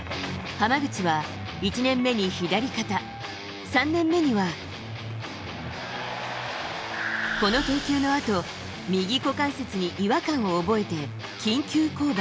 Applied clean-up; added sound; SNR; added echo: none; none; none; none.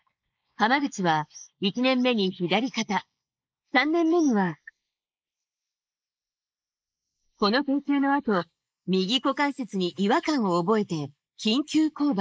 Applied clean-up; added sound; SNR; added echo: neural mask model Resemble Enhance denoiser.